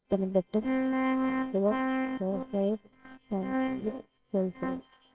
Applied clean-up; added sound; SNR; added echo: neural separator model SepFormer WHAMR!.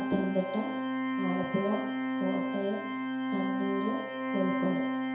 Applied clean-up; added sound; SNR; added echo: none; Organ; -1 dB; reverberation time 0.7 s.